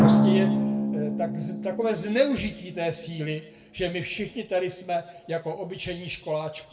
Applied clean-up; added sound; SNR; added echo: none; Drum; -2 dB; reverberation time 0.7 s.